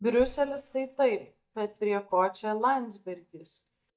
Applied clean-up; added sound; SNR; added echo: neural mask model DeepFilterNet 3.